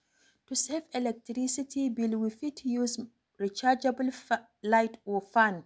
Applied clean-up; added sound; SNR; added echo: none; none; none; none.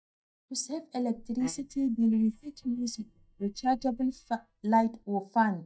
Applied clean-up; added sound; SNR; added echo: neural mask model DeepFilterNet 3.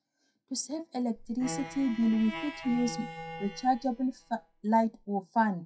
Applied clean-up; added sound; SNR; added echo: classical method WPE with log-MMSE.